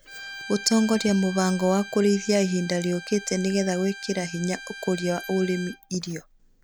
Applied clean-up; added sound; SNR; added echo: none; Bowed string instrument; 15 dB; none.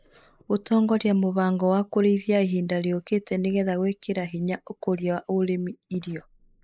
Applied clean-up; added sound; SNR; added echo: neural mask model Resemble Enhance denoiser.